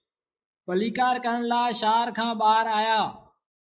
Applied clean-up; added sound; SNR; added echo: neural mask model Resemble Enhance denoiser.